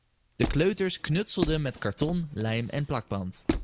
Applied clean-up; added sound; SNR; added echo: none; Squeak; 6 dB; none.